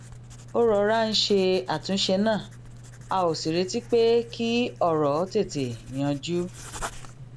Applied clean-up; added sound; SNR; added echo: none; Writing; 16 dB; none.